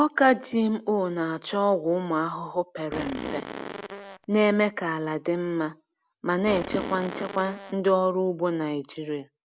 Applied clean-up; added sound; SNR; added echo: none; Fart; 9 dB; none.